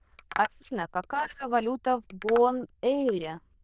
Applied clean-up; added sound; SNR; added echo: neural diffusion model UNIVERSE++.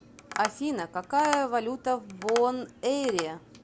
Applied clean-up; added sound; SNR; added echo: none; Tap; 11 dB; none.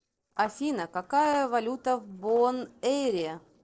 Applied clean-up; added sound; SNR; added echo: neural separator model SepFormer DNS4.